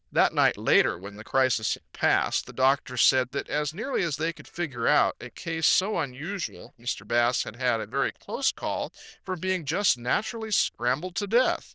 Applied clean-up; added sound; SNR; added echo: neural diffusion model UNIVERSE++.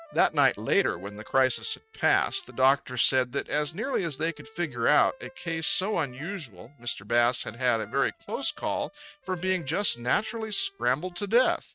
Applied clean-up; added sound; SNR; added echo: neural mask model RNNoise.